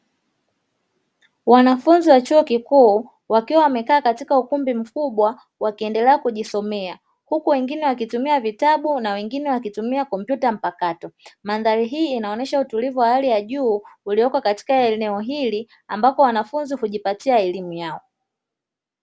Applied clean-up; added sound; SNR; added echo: none; none; none; none.